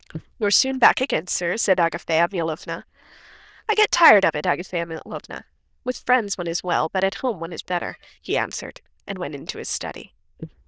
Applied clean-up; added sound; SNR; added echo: neural diffusion model UNIVERSE++.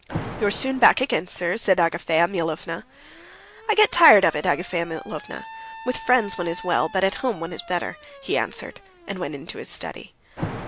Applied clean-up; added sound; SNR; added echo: none; Alarm; 15 dB; none.